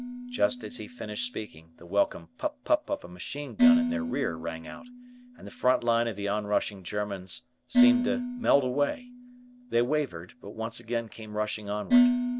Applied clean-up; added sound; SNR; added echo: none; Dishes, pots, and pans; 0 dB; none.